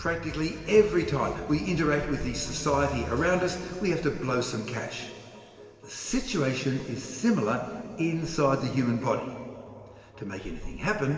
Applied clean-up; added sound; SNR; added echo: none; Breathing; 18 dB; reverberation time 2.6 s.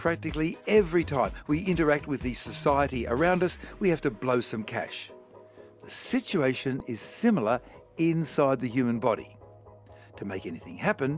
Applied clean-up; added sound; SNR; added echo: none; none; none; none.